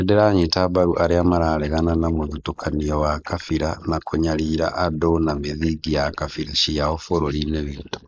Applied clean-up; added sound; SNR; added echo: neural mask model Resemble Enhance denoiser.